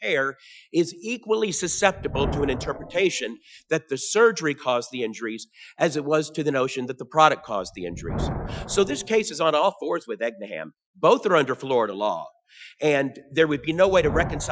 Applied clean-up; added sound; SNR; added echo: classical method Wiener filter.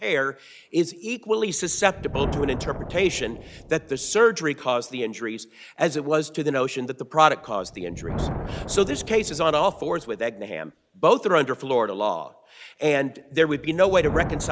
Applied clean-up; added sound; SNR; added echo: none; Thunder; 12 dB; none.